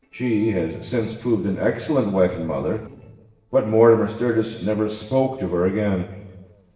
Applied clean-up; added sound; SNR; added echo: neural separator model SepFormer DNS4.